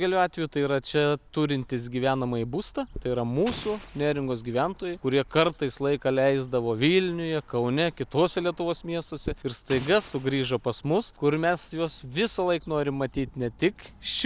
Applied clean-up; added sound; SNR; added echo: none; Explosion; 17 dB; none.